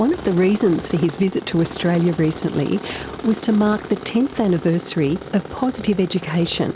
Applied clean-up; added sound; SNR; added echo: none; Tools; 14 dB; none.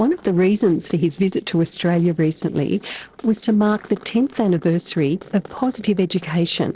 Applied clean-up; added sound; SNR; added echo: neural separator model SepFormer DNS4.